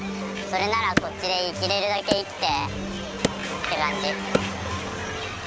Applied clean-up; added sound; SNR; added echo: none; Wood; 7 dB; none.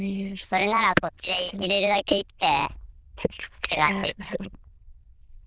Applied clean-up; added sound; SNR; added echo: neural diffusion model UNIVERSE++.